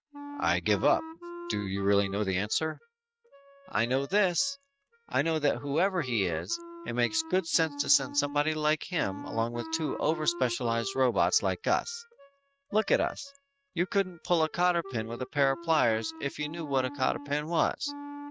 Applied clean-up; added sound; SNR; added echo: neural mask model RNNoise.